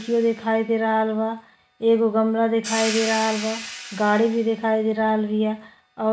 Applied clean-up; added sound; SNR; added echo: none; Hi-hat; 14 dB; none.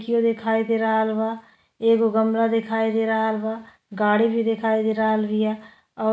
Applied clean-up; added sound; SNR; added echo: none; none; none; none.